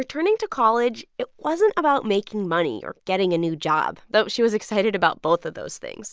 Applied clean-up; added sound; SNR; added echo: none; none; none; none.